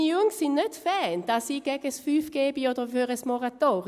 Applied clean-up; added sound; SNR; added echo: none; none; none; none.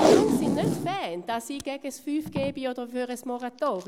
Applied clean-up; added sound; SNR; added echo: none; Packing tape, duct tape; -2 dB; none.